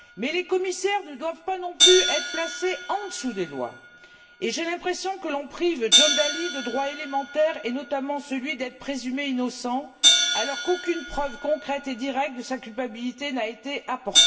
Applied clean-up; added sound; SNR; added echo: none; Hi-hat; 0 dB; reverberation time 0.7 s.